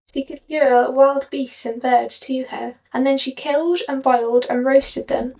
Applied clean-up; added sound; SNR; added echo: neural mask model DeepFilterNet 3.